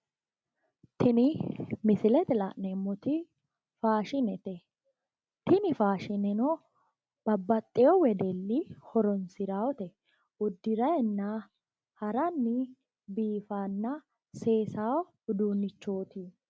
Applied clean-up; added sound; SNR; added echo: none; none; none; none.